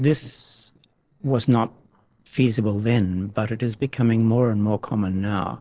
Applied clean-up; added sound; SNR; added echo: neural separator model SepFormer DNS4.